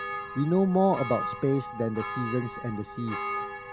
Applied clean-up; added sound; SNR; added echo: none; Church bell; 8 dB; none.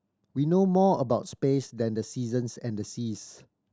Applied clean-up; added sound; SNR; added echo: none; none; none; none.